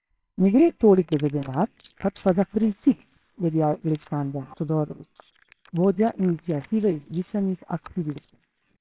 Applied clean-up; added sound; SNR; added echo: neural separator model SepFormer WHAMR!.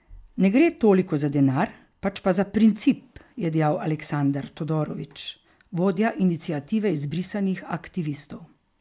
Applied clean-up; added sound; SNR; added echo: none; none; none; none.